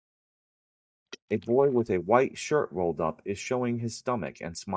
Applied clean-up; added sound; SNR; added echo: neural mask model DeepFilterNet 3.